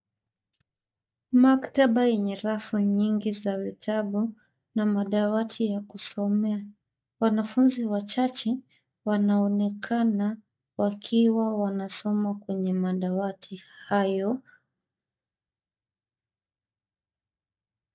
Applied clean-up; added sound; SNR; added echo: neural mask model DeepFilterNet 3.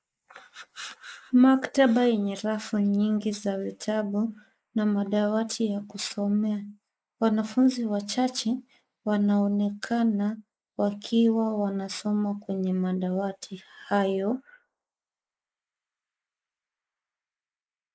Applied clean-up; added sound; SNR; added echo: neural mask model Resemble Enhance denoiser.